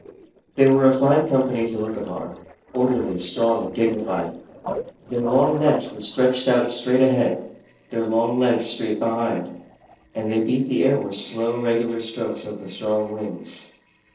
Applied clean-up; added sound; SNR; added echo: neural separator model SepFormer DNS4.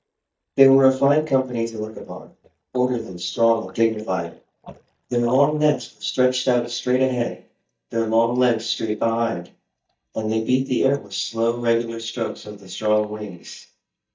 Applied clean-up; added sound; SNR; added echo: neural mask model DeepFilterNet 3.